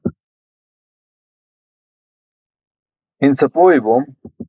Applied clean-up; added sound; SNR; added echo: neural mask model Resemble Enhance denoiser.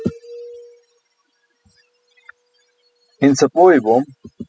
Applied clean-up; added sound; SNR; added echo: classical method spectral subtraction.